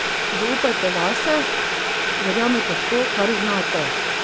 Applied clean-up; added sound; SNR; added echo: none; Boiling; -2 dB; none.